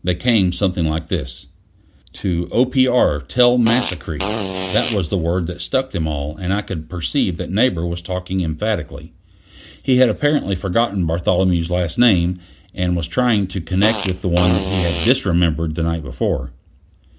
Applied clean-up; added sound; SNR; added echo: none; Fart; 7 dB; none.